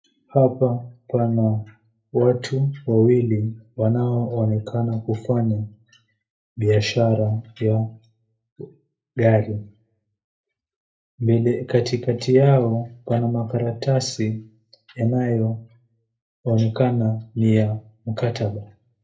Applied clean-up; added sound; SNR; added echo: none; none; none; reverberation time 0.3 s.